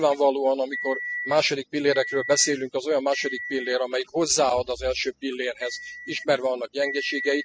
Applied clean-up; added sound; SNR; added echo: classical method spectral subtraction.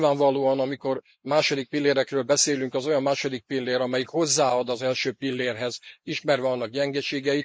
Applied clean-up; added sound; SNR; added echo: neural mask model Resemble Enhance denoiser.